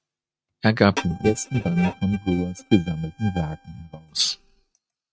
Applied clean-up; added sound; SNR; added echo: neural mask model RNNoise.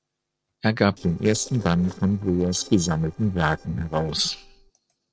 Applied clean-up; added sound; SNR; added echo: neural separator model SepFormer DNS4.